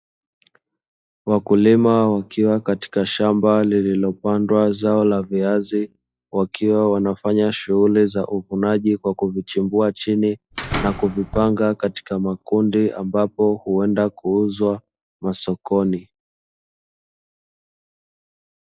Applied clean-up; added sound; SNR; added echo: classical method log-MMSE.